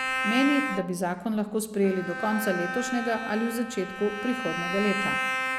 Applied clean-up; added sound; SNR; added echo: none; Bowed string instrument; 4 dB; none.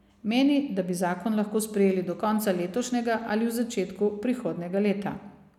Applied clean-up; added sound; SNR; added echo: none; none; none; none.